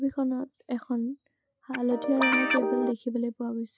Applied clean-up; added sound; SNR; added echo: none; Guitar; -2 dB; none.